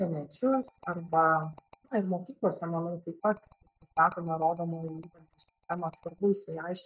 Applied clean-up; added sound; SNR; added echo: neural mask model DeepFilterNet 3.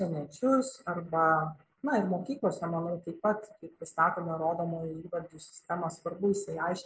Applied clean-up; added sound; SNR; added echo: none; none; none; none.